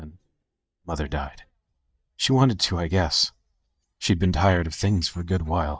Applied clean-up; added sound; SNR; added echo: neural mask model DeepFilterNet 3.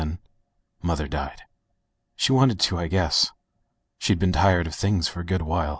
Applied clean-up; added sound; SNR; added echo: none; none; none; none.